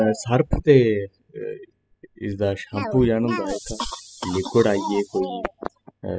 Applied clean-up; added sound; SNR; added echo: classical method spectral subtraction.